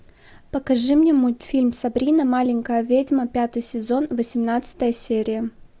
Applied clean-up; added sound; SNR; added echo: none; none; none; none.